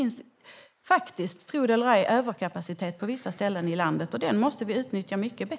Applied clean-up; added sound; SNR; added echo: neural mask model Resemble Enhance denoiser.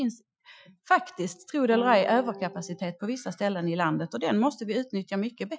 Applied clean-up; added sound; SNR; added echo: classical method Wiener filter.